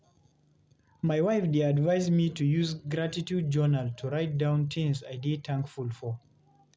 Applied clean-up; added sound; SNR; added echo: none; none; none; none.